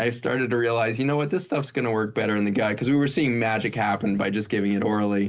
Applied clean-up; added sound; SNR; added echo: none; none; none; none.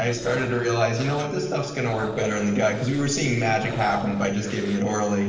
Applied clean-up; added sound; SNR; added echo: neural separator model SepFormer DNS4.